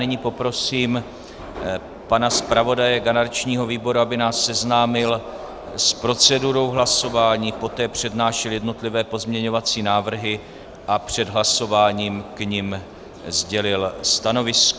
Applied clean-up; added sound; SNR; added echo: none; Subway, metro, underground; 17 dB; none.